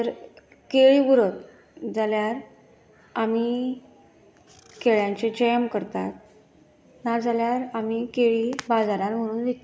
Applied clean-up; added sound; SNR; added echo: none; none; none; none.